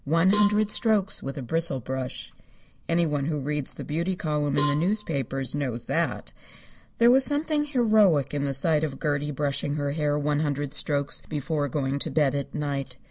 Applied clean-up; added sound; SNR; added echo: none; Cowbell; 11 dB; none.